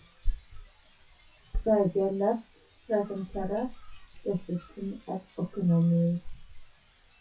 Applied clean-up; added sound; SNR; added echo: classical method WPE with log-MMSE.